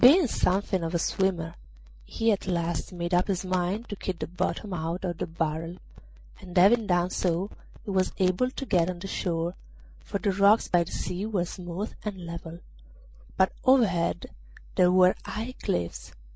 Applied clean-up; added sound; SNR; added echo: none; none; none; none.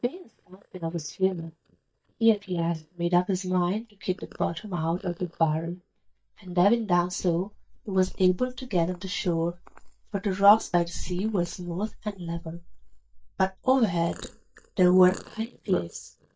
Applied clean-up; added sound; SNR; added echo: neural mask model DeepFilterNet 3.